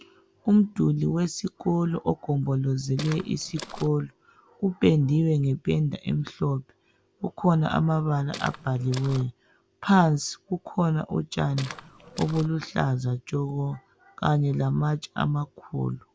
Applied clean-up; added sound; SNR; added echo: none; Walk, footsteps; 14 dB; none.